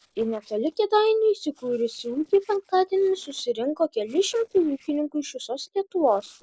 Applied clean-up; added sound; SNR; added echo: neural separator model SepFormer DNS4.